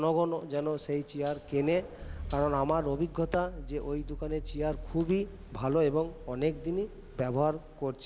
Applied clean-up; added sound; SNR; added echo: none; Rattle / Engine starting / Car + Tambourine; 12 dB; none.